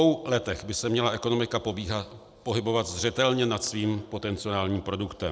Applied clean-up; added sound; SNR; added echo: none; none; none; none.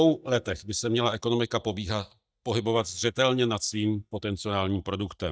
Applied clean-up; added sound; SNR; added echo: neural mask model DeepFilterNet 3.